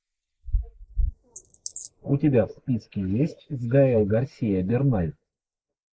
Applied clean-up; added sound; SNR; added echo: neural mask model Resemble Enhance denoiser.